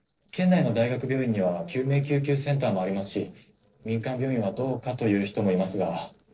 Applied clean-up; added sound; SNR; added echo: neural separator model SepFormer DNS4.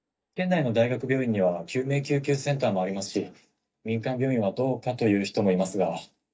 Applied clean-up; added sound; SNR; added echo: neural mask model DeepFilterNet 3.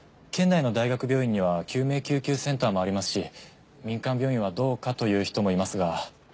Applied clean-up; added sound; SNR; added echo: none; none; none; none.